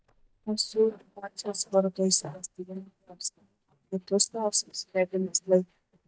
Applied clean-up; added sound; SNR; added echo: neural mask model DeepFilterNet 3.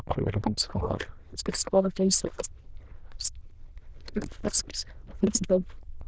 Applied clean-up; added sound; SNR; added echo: neural diffusion model UNIVERSE++.